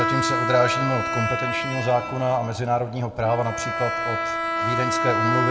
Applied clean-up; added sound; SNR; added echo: none; Bowed string instrument; 1 dB; reverberation time 0.9 s.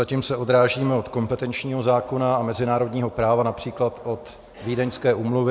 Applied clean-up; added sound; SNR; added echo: none; none; none; none.